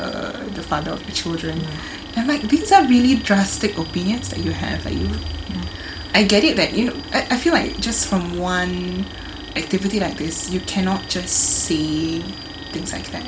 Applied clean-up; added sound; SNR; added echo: none; Alarm; 17 dB; none.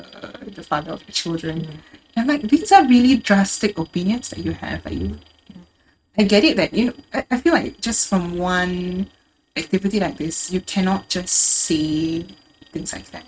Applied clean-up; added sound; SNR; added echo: neural mask model RNNoise.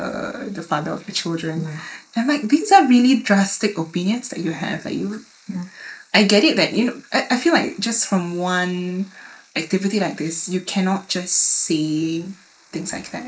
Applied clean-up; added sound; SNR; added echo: neural mask model Resemble Enhance denoiser.